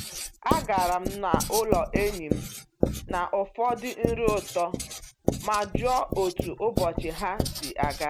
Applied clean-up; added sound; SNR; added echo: none; Writing; 2 dB; none.